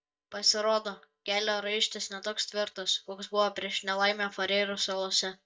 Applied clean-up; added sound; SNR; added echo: neural mask model DeepFilterNet 3.